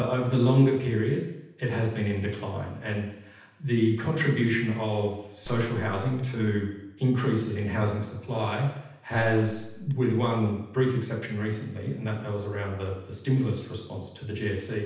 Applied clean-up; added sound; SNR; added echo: none; Gunshot, gunfire; 15 dB; reverberation time 0.9 s.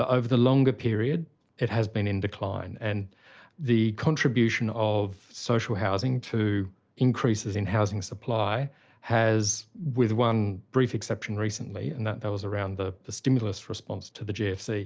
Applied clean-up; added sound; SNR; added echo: none; none; none; none.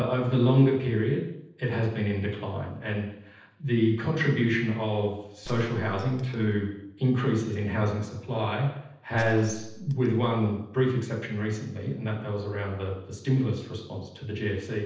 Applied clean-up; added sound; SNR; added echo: neural separator model SepFormer DNS4.